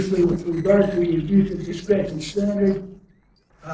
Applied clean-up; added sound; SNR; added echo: neural separator model SepFormer DNS4.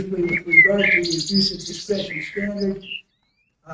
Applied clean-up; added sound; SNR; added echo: neural mask model RNNoise.